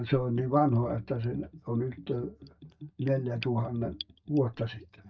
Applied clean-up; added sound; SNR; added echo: neural mask model DeepFilterNet 3.